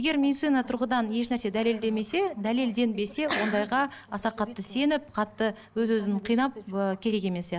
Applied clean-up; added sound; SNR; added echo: none; none; none; none.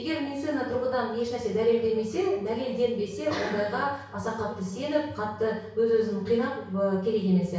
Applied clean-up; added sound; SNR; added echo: none; none; none; reverberation time 0.6 s.